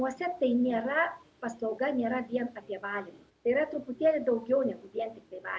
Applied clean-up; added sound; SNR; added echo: none; none; none; none.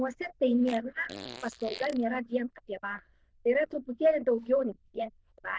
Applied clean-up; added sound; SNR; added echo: neural diffusion model UNIVERSE++.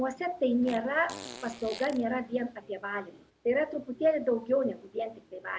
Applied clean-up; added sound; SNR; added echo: none; Fart; 16 dB; none.